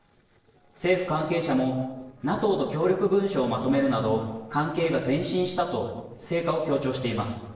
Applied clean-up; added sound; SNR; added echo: neural separator model SepFormer DNS4.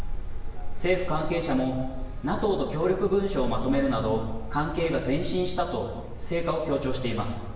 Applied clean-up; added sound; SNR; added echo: none; Traffic noise, roadway noise; 16 dB; reverberation time 1.1 s.